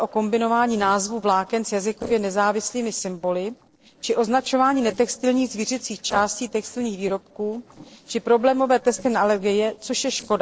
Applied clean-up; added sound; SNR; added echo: neural separator model SepFormer DNS4.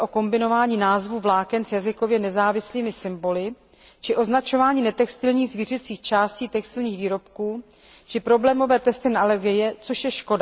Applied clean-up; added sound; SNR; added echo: none; none; none; none.